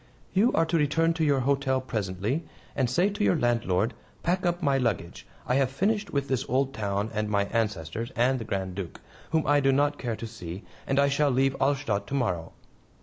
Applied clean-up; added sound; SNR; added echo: none; none; none; none.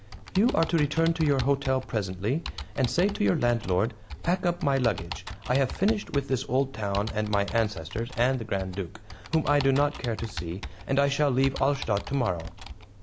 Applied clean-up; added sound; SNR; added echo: none; Computer keyboard; 12 dB; none.